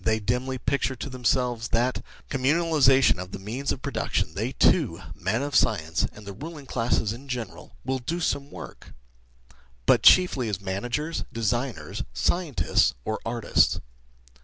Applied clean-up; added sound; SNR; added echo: none; none; none; none.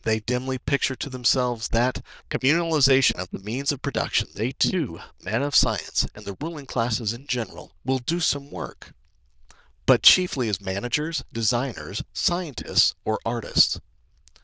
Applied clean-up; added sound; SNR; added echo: neural diffusion model UNIVERSE++.